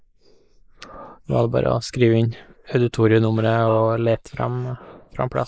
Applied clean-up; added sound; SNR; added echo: neural mask model Resemble Enhance denoiser.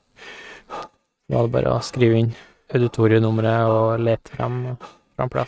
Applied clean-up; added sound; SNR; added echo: neural mask model RNNoise.